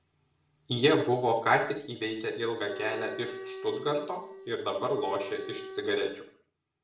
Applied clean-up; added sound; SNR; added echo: none; Wind instrument, woodwind instrument; 12 dB; reverberation time 0.5 s.